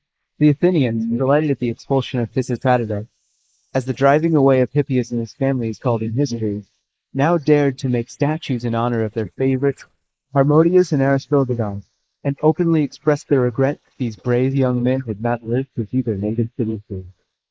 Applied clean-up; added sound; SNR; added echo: neural mask model Resemble Enhance denoiser.